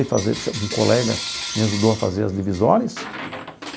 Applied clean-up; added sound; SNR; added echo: none; Coin (dropping) / Bell; 10 dB; none.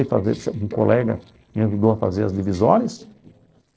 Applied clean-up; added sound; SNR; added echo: neural separator model SepFormer DNS4.